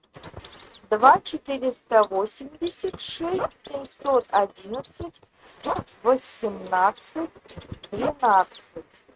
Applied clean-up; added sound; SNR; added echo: neural mask model RNNoise.